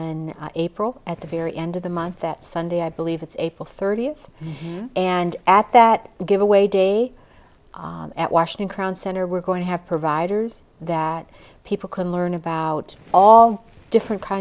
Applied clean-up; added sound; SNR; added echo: none; none; none; none.